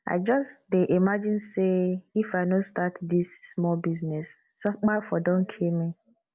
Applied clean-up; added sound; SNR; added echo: none; none; none; none.